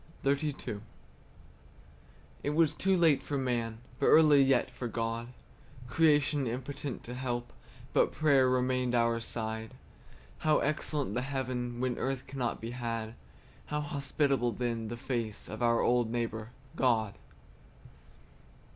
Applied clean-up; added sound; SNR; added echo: none; none; none; none.